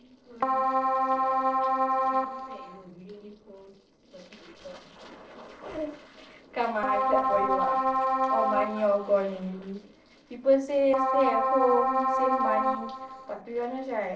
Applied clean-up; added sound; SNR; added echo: neural separator model SepFormer DNS4.